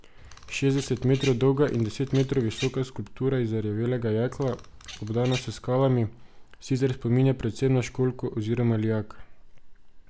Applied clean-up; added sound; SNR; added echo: none; Bird vocalization, bird call, bird song; 16 dB; none.